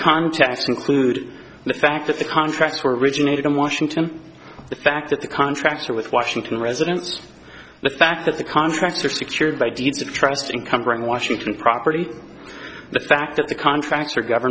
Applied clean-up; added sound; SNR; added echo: none; none; none; none.